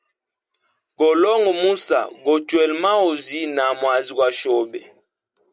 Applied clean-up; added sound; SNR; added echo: none; none; none; none.